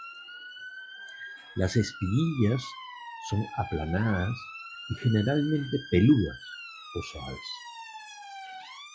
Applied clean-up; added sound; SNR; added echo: classical method log-MMSE.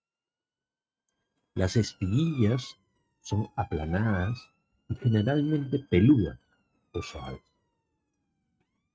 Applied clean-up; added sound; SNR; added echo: neural mask model RNNoise.